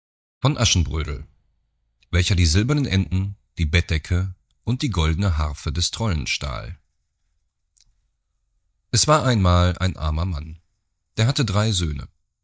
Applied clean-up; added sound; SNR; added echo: neural mask model DeepFilterNet 3.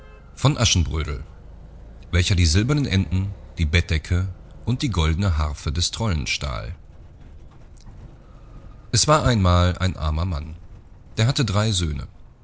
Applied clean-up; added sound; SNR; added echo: none; Motor vehicle (road); 19 dB; none.